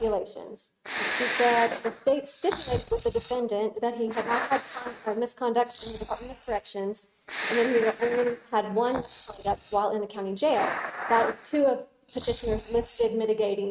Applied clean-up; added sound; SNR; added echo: neural mask model RNNoise.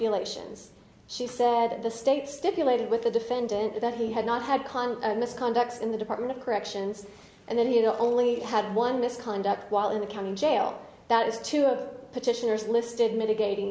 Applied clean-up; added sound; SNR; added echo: none; none; none; none.